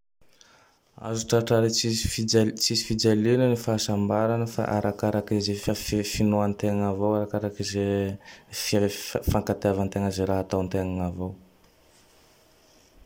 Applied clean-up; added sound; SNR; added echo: none; none; none; none.